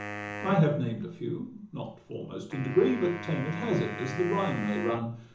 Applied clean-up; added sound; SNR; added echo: none; Wind instrument, woodwind instrument; 11 dB; reverberation time 0.7 s.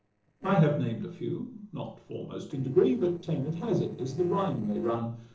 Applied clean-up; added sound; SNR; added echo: neural separator model SepFormer DNS4.